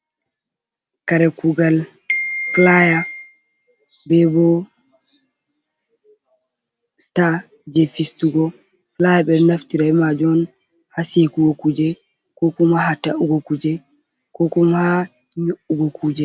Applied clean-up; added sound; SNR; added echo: none; none; none; none.